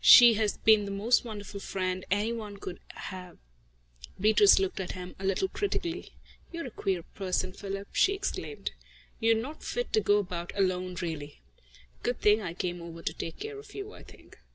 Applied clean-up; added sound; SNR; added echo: none; none; none; none.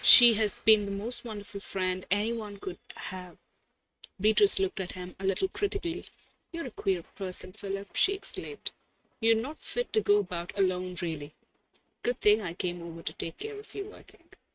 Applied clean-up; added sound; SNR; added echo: neural mask model RNNoise.